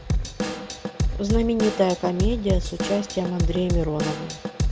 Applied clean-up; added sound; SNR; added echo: none; Drum / Drum kit; 0 dB; none.